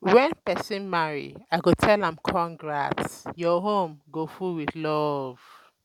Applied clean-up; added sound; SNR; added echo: none; none; none; none.